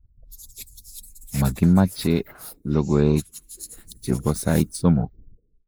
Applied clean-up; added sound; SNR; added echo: neural mask model Resemble Enhance denoiser.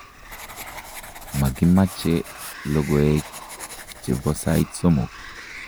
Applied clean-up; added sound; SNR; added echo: none; Writing + Sliding door; 14 dB; none.